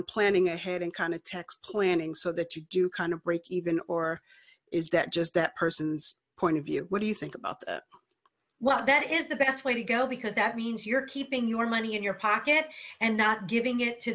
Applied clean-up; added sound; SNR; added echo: none; none; none; none.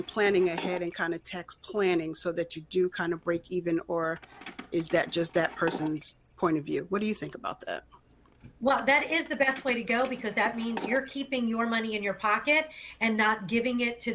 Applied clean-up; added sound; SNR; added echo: none; Keys jangling; 17 dB; none.